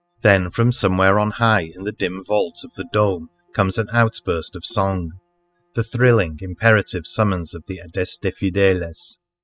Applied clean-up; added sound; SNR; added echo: classical method spectral subtraction.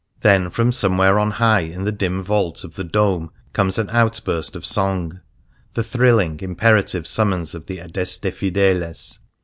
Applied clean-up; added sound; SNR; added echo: none; none; none; none.